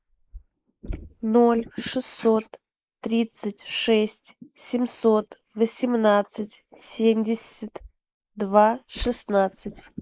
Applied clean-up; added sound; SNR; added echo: neural mask model Resemble Enhance denoiser.